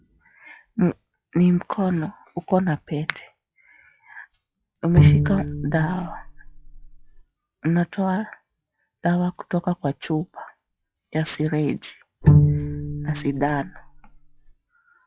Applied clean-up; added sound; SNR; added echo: classical method log-MMSE.